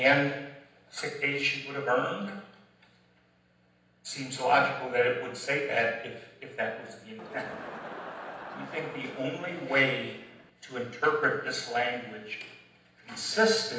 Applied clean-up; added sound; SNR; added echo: none; Crowd; 12 dB; reverberation time 0.9 s.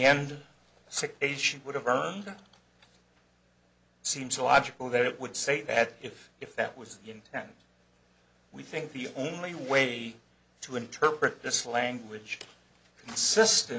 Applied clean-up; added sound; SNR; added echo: none; none; none; none.